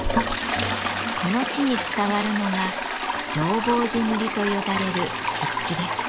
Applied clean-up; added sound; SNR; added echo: none; Toilet flush; 1 dB; none.